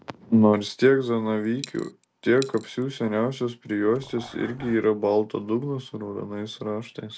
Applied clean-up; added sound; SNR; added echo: none; Coin (dropping) + Dog; 20 dB; none.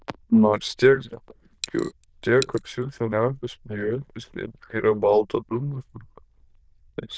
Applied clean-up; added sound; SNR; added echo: neural diffusion model UNIVERSE++.